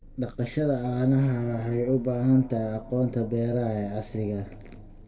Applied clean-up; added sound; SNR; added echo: none; Engine; 20 dB; reverberation time 1.9 s.